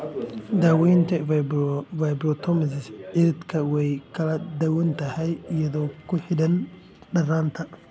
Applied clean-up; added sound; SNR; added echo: none; none; none; none.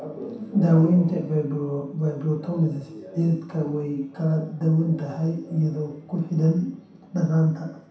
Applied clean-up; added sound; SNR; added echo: none; none; none; reverberation time 0.7 s.